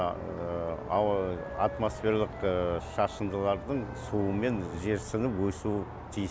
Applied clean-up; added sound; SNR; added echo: none; Wind instrument, woodwind instrument; 17 dB; none.